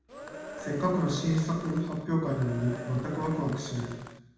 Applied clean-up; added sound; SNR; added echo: none; Cheering; 12 dB; reverberation time 1.0 s.